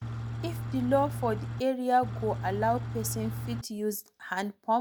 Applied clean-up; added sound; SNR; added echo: none; Engine / Truck; 4 dB; none.